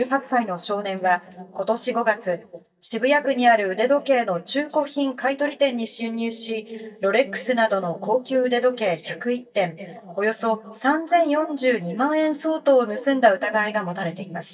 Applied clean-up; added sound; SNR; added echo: neural mask model DeepFilterNet 3.